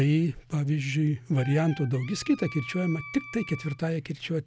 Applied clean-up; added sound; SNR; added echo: none; Wind instrument, woodwind instrument; 16 dB; none.